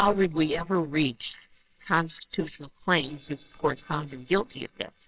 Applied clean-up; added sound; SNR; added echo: neural separator model SepFormer WHAMR!.